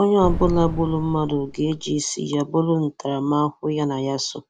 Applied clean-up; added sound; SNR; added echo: none; Boom; 7 dB; none.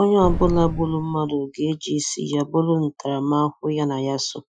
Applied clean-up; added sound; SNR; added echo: classical method Wiener filter.